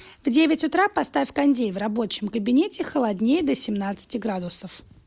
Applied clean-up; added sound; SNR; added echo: none; none; none; none.